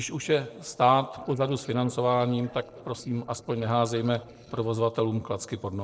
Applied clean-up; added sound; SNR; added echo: neural separator model SepFormer DNS4.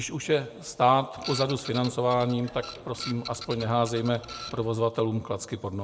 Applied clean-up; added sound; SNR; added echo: none; Printer; 13 dB; reverberation time 1.0 s.